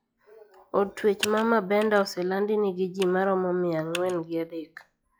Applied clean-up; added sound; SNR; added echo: classical method log-MMSE.